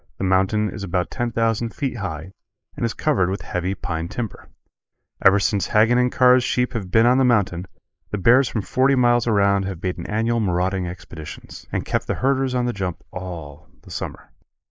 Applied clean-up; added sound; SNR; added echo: neural mask model Resemble Enhance denoiser.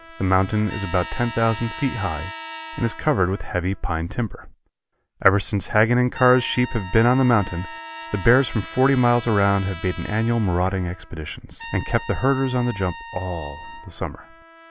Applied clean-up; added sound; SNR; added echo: none; Trumpet + Trumpet; 16 dB; none.